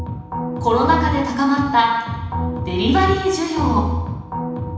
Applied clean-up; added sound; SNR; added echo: none; none; none; reverberation time 1.1 s.